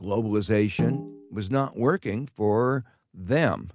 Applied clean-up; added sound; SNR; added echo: none; Snare drum; 8 dB; none.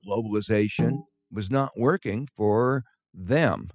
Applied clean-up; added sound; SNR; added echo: classical method spectral subtraction.